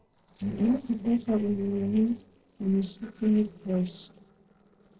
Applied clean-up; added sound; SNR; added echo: neural separator model SepFormer DNS4.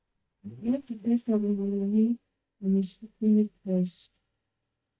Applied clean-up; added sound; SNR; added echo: neural mask model DeepFilterNet 3.